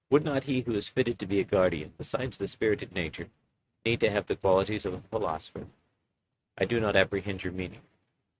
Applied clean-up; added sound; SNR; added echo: neural mask model RNNoise.